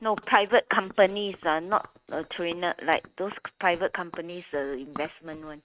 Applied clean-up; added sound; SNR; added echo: neural mask model RNNoise.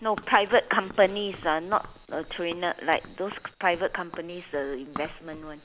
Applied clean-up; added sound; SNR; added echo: none; Run; 18 dB; none.